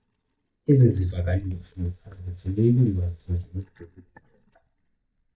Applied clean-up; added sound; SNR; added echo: neural mask model DeepFilterNet 3.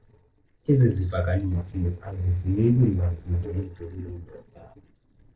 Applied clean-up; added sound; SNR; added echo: neural separator model SepFormer DNS4.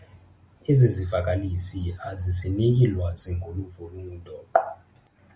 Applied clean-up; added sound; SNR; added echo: none; none; none; none.